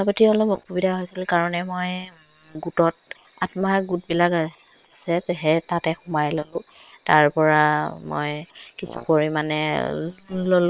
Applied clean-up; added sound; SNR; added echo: neural separator model SepFormer WHAM!.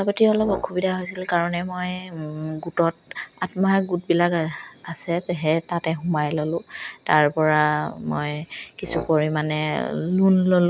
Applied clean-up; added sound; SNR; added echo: none; Brass instrument; 13 dB; none.